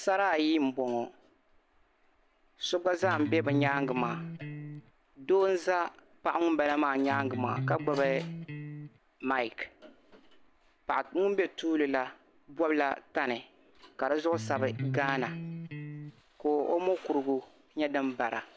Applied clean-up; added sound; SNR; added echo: none; Electric guitar; 6 dB; none.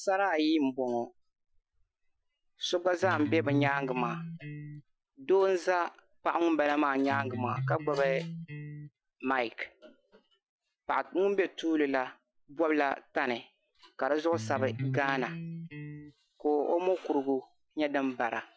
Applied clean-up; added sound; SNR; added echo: classical method Wiener filter.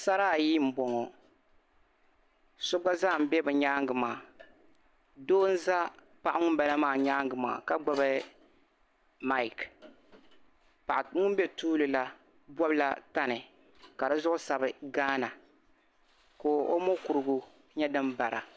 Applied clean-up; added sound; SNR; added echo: none; none; none; none.